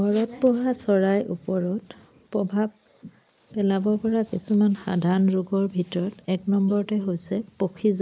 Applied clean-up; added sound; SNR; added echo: neural mask model Resemble Enhance denoiser.